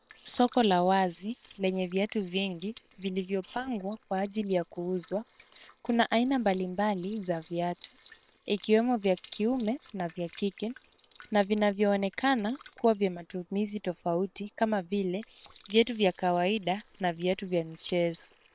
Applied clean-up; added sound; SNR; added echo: neural separator model SepFormer WHAM!.